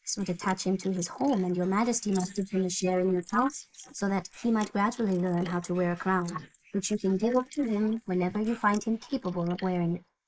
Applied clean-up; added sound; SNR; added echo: neural mask model Resemble Enhance denoiser.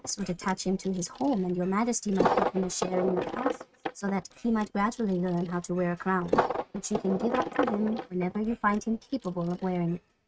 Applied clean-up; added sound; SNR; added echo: neural mask model RNNoise.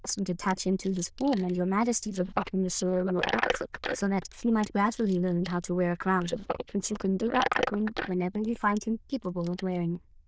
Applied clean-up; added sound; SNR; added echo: neural diffusion model UNIVERSE++.